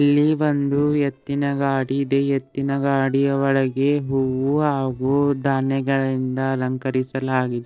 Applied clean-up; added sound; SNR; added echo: neural separator model SepFormer DNS4.